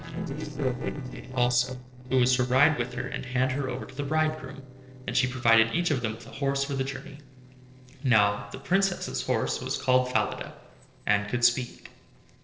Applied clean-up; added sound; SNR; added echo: neural separator model SepFormer DNS4.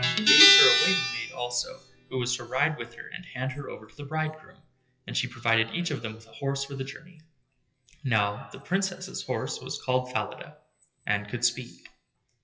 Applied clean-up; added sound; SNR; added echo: classical method WPE with log-MMSE.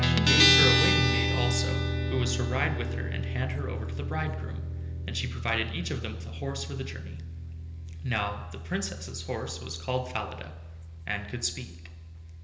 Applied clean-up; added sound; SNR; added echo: none; Guitar; -4 dB; reverberation time 1.4 s.